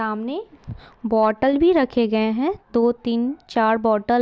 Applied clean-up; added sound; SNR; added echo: none; none; none; none.